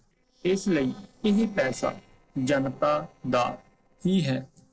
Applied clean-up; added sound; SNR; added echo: neural separator model SepFormer DNS4.